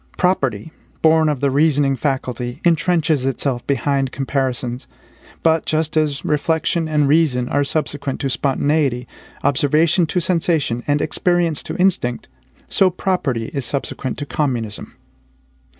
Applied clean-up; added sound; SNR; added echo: none; none; none; none.